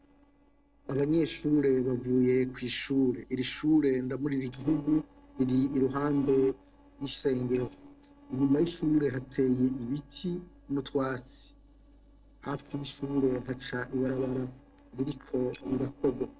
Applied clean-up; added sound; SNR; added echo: neural separator model SepFormer DNS4.